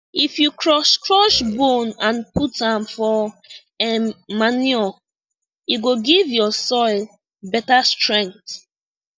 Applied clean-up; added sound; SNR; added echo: neural mask model DeepFilterNet 3.